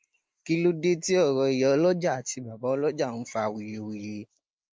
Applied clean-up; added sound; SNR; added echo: neural mask model Resemble Enhance denoiser.